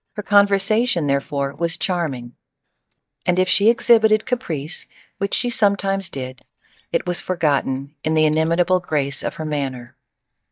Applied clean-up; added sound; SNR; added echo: neural mask model DeepFilterNet 3.